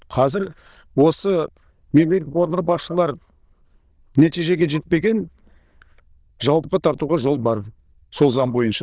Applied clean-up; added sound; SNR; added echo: neural diffusion model UNIVERSE++.